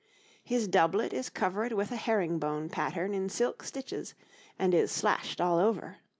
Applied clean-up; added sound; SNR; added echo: none; none; none; none.